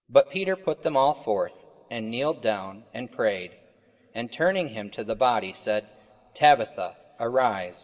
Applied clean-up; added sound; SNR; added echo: none; none; none; reverberation time 2.3 s.